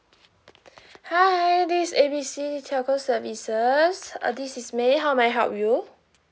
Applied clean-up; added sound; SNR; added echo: none; none; none; none.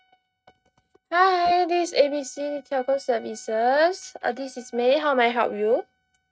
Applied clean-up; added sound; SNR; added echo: neural mask model RNNoise.